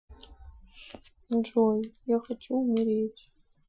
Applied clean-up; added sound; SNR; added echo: classical method Wiener filter.